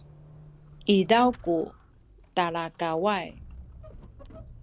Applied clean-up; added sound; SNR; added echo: none; Squeak / Accelerating, revving, vroom / Vehicle; 20 dB; none.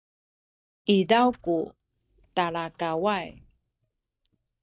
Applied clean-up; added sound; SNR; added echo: neural mask model DeepFilterNet 3.